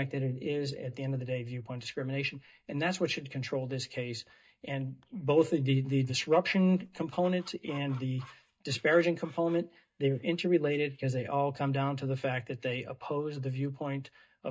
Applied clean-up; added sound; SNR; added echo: neural mask model DeepFilterNet 3.